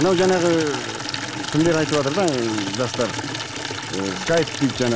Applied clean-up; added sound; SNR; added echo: none; Water tap, faucet / Liquid; 6 dB; none.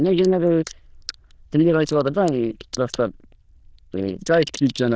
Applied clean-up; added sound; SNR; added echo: neural diffusion model UNIVERSE++.